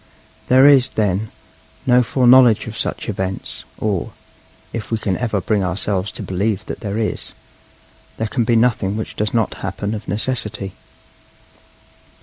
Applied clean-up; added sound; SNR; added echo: none; none; none; none.